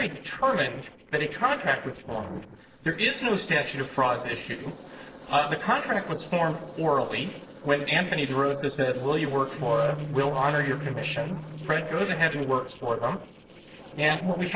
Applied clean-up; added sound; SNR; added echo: neural separator model SepFormer DNS4.